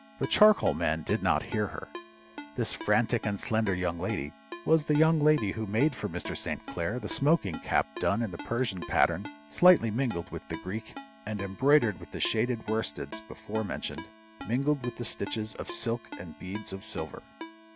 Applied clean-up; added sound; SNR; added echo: none; Ringtone; 16 dB; none.